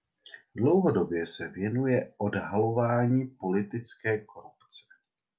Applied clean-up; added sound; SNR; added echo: none; none; none; none.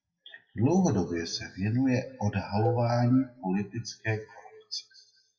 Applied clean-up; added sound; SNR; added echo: classical method WPE with log-MMSE.